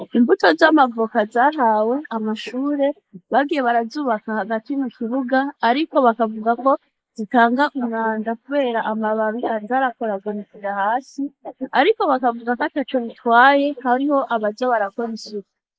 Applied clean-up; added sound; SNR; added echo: neural mask model Resemble Enhance denoiser.